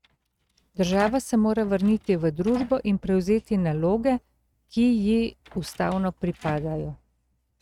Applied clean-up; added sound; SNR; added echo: neural mask model RNNoise.